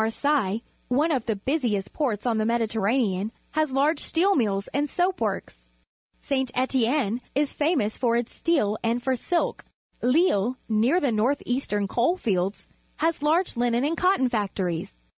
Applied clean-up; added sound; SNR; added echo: none; none; none; none.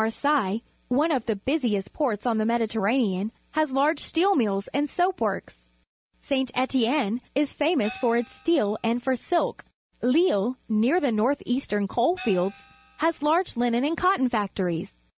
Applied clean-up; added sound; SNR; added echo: none; Gong; 18 dB; none.